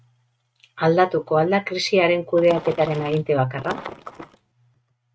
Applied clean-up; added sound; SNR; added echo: neural mask model RNNoise.